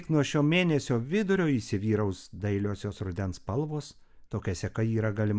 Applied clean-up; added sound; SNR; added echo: none; none; none; none.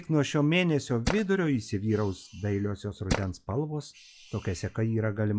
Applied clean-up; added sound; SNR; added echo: classical method log-MMSE.